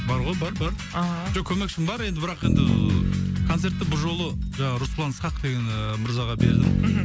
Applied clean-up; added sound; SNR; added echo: none; Bass guitar; 0 dB; none.